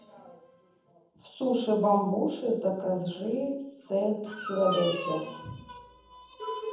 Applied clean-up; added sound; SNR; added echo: none; none; none; reverberation time 0.8 s.